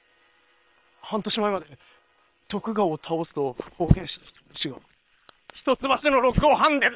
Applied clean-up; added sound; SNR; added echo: neural separator model SepFormer WHAM!.